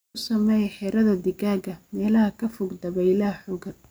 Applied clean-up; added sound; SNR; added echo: none; none; none; none.